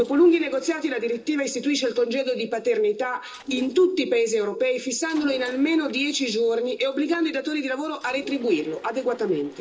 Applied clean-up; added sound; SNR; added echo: neural separator model SepFormer DNS4.